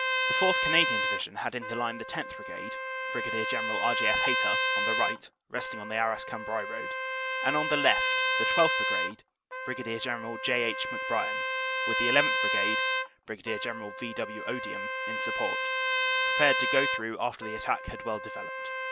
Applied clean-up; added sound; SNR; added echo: none; Trumpet; -2 dB; none.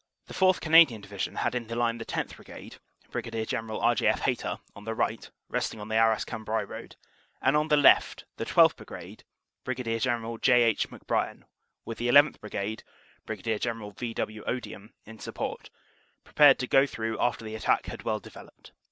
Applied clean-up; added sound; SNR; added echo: none; none; none; none.